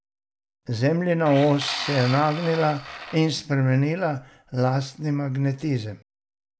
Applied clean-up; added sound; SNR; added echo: none; Tools; 11 dB; none.